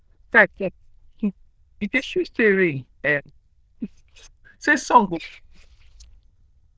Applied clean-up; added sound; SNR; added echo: neural diffusion model UNIVERSE++.